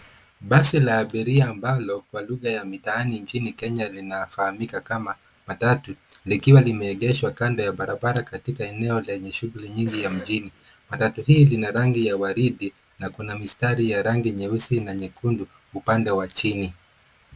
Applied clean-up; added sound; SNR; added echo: none; Cough; 18 dB; none.